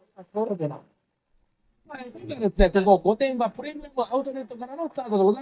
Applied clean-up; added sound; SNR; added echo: neural mask model DeepFilterNet 3.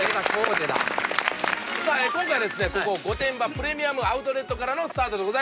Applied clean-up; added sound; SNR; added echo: none; none; none; none.